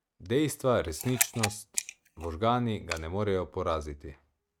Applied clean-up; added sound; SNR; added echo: neural mask model RNNoise.